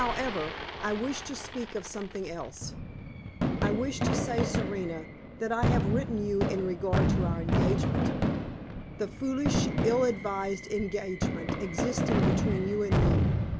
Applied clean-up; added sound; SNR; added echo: none; Fireworks; -3 dB; none.